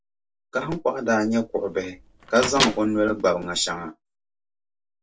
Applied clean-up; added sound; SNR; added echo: none; Microwave oven; 6 dB; reverberation time 0.1 s.